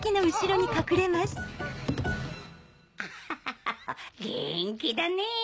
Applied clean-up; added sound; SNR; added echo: none; none; none; none.